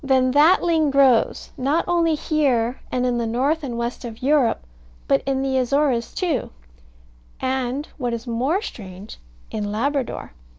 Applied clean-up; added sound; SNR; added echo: none; none; none; none.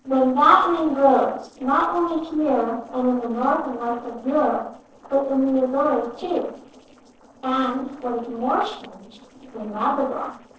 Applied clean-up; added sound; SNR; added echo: neural separator model SepFormer DNS4.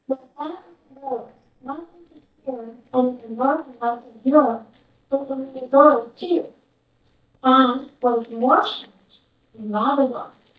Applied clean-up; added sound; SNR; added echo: neural mask model DeepFilterNet 3.